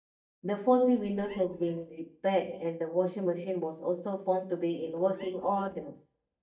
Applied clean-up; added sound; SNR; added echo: neural mask model DeepFilterNet 3.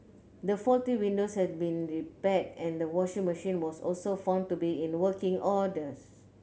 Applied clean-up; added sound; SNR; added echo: none; none; none; none.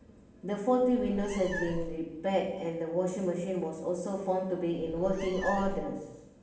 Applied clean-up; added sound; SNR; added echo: none; Meow; 9 dB; reverberation time 0.9 s.